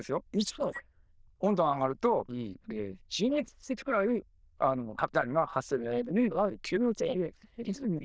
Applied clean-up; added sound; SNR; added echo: neural diffusion model UNIVERSE++.